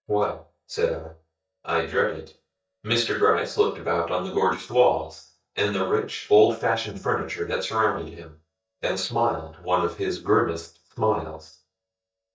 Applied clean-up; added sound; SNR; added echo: neural mask model DeepFilterNet 3.